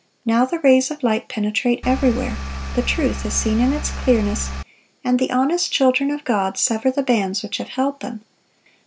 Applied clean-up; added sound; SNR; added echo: none; Engine; 6 dB; none.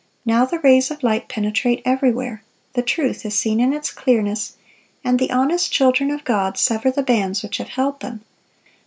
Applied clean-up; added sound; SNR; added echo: none; none; none; none.